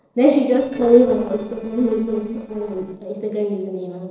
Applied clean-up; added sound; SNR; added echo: neural separator model SepFormer DNS4.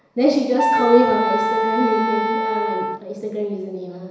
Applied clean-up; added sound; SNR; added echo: none; Wind instrument, woodwind instrument; 1 dB; reverberation time 1.0 s.